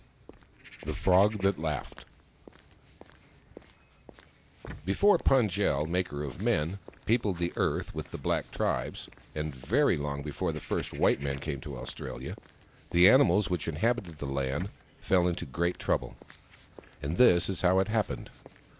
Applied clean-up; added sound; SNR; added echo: none; Walk, footsteps / Bird vocalization, bird call, bird song; 20 dB; none.